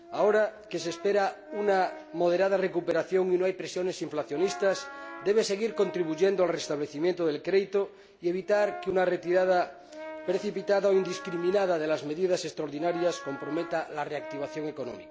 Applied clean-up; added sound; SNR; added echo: none; Brass instrument + Wind instrument, woodwind instrument; 16 dB; none.